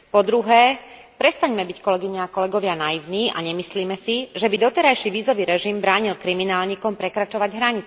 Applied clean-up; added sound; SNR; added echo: none; none; none; none.